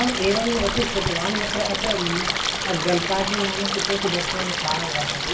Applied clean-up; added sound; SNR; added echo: none; Stream; -1 dB; reverberation time 0.3 s.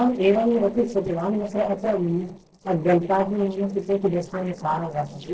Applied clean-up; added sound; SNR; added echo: neural separator model SepFormer DNS4.